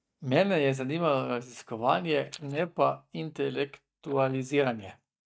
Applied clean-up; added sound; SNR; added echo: neural mask model DeepFilterNet 3.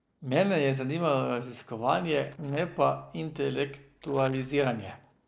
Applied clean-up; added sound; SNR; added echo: neural separator model SepFormer DNS4.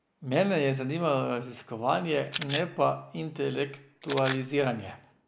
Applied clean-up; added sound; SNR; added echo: neural mask model Resemble Enhance denoiser.